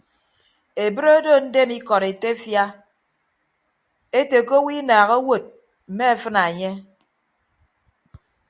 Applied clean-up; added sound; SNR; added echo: none; none; none; none.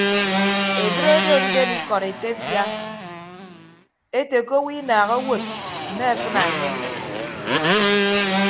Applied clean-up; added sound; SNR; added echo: none; Motorcycle; -1 dB; none.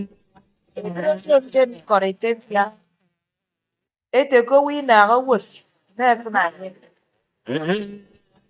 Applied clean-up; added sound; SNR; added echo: neural mask model DeepFilterNet 3.